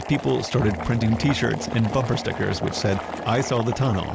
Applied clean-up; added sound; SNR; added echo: none; Boiling; 9 dB; none.